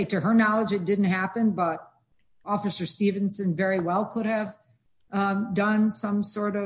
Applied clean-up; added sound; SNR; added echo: none; none; none; none.